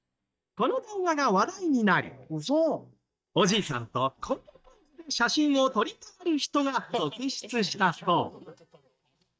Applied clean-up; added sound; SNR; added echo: neural mask model DeepFilterNet 3.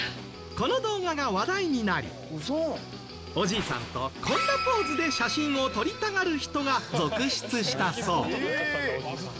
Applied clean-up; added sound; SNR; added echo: none; Piano; 13 dB; none.